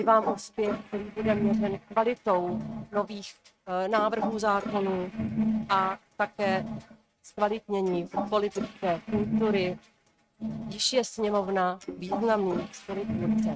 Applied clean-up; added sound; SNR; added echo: neural mask model RNNoise.